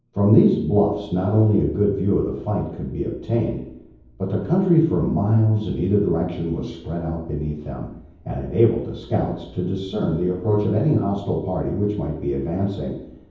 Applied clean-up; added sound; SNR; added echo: none; none; none; reverberation time 0.9 s.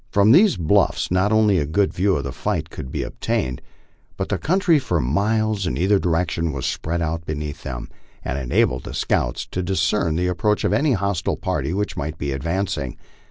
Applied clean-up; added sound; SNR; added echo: none; none; none; none.